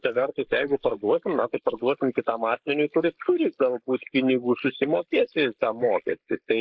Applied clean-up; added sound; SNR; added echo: neural mask model Resemble Enhance denoiser.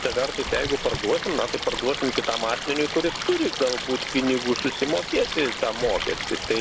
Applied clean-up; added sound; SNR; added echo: none; Stream; 5 dB; none.